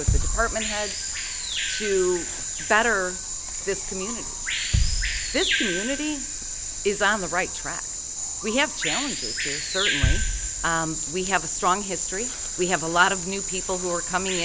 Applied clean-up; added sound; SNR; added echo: none; Bird vocalization, bird call, bird song + Bass drum; 0 dB; none.